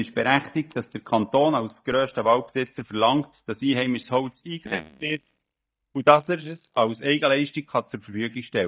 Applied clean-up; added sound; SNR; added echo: neural mask model DeepFilterNet 3.